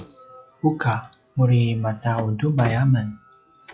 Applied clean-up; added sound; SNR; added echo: classical method log-MMSE.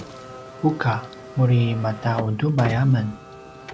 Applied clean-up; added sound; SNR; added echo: none; Car; 14 dB; none.